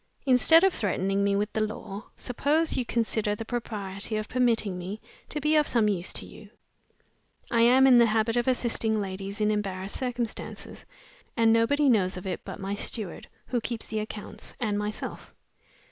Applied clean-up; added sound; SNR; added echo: none; none; none; none.